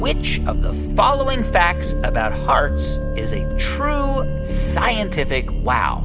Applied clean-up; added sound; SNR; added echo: none; Wind instrument, woodwind instrument; 14 dB; none.